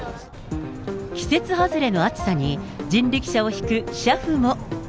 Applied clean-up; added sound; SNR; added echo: none; none; none; none.